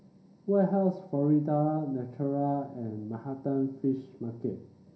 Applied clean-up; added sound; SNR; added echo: none; none; none; reverberation time 0.3 s.